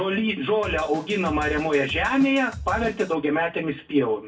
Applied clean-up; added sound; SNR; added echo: none; Drum kit; 13 dB; reverberation time 0.2 s.